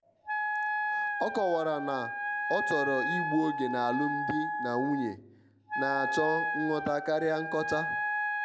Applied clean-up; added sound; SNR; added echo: none; Wind instrument, woodwind instrument; 1 dB; none.